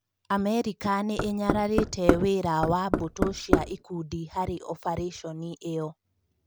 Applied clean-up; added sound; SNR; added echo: none; Knock; -1 dB; none.